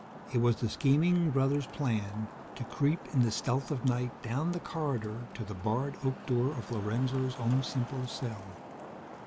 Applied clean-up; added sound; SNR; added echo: none; Traffic noise, roadway noise; 15 dB; none.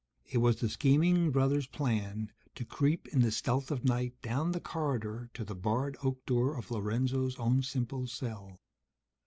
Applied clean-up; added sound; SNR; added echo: none; none; none; none.